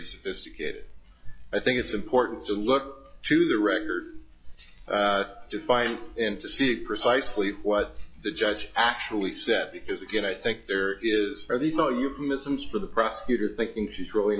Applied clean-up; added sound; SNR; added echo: classical method log-MMSE.